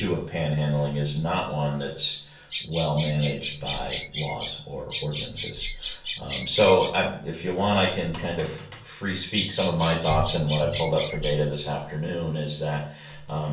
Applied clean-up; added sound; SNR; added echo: none; Bird vocalization, bird call, bird song; 6 dB; reverberation time 0.4 s.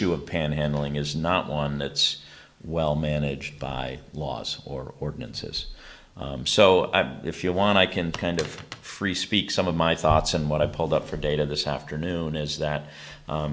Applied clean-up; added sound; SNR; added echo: none; none; none; none.